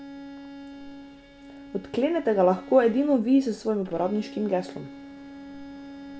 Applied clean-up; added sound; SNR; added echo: none; Bowed string instrument; 16 dB; none.